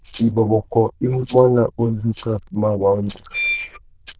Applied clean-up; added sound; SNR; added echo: neural diffusion model UNIVERSE++.